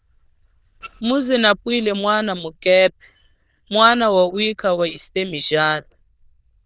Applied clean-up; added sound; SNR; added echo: neural diffusion model UNIVERSE++.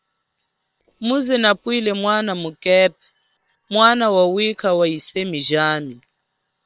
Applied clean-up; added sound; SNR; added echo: neural separator model SepFormer WHAM!.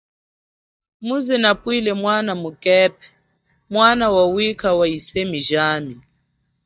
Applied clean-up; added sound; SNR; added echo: neural mask model DeepFilterNet 3.